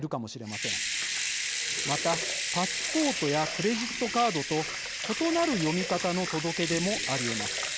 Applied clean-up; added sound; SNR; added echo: none; Sink (filling or washing) / Water tap, faucet / Liquid; 1 dB; none.